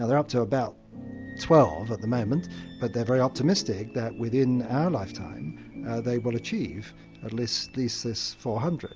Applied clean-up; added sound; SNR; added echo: none; none; none; none.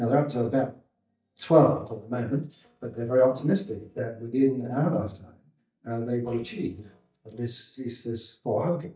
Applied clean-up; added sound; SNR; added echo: neural mask model DeepFilterNet 3.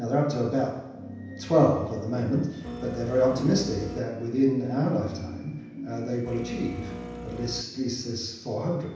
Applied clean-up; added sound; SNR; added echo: none; Printer; 10 dB; reverberation time 0.9 s.